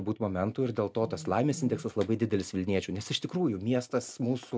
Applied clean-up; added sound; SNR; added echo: none; none; none; none.